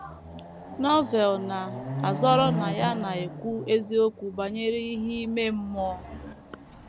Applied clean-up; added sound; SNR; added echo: none; Chatter / Car passing by / Motorcycle / Traffic noise, roadway noise / Accelerating, revving, vroom; 8 dB; none.